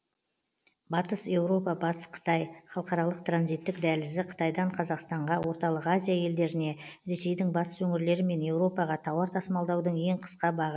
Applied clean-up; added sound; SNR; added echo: none; none; none; none.